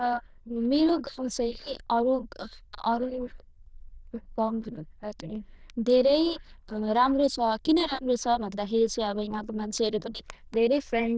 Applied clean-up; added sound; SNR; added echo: neural diffusion model UNIVERSE++.